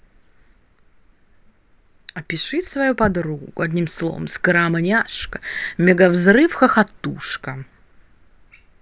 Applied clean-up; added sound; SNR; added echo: none; none; none; none.